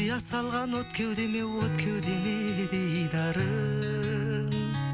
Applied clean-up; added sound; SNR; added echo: none; Wind instrument, woodwind instrument; 15 dB; none.